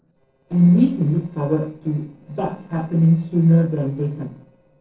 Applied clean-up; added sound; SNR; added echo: neural separator model SepFormer DNS4.